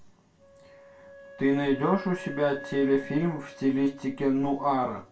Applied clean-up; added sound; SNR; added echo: none; Wind instrument, woodwind instrument; 17 dB; reverberation time 0.2 s.